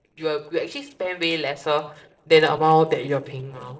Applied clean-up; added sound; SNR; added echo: neural separator model SepFormer DNS4.